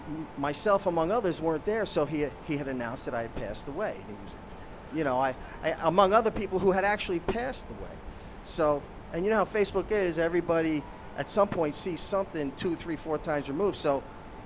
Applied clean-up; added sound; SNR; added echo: none; Mechanisms; 14 dB; none.